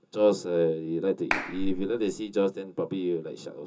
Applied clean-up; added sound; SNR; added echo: none; Clapping; 4 dB; reverberation time 0.2 s.